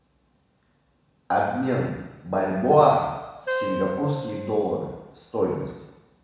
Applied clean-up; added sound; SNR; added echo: none; Wind instrument, woodwind instrument; 7 dB; reverberation time 1.1 s.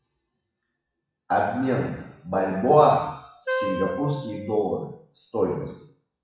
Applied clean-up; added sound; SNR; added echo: classical method WPE with log-MMSE.